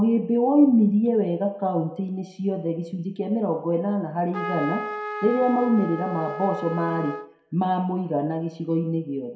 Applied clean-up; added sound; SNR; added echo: none; Trumpet; 9 dB; reverberation time 0.6 s.